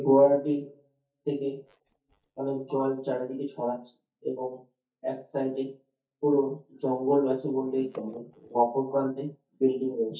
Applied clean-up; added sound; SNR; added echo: neural mask model DeepFilterNet 3.